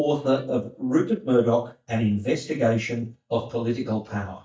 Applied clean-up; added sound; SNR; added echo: neural mask model DeepFilterNet 3.